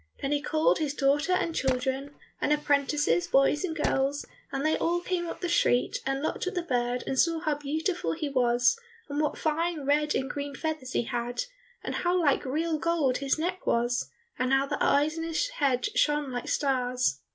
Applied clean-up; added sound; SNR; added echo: none; Tools; 13 dB; none.